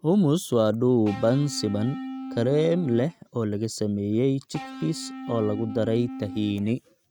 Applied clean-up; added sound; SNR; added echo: neural mask model RNNoise.